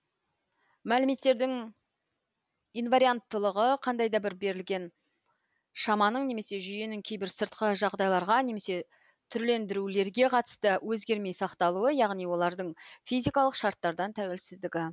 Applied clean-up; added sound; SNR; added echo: none; none; none; none.